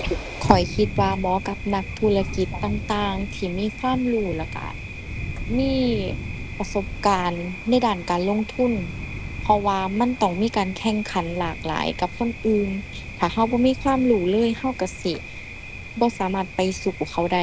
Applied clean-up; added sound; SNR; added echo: none; Thunder; 8 dB; none.